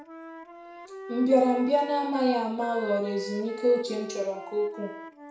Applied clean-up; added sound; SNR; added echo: none; Wind instrument, woodwind instrument; 13 dB; reverberation time 0.6 s.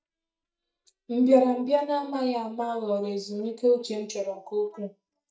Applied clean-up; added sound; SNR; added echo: neural mask model DeepFilterNet 3.